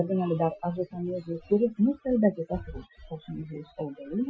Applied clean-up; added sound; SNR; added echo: classical method Wiener filter.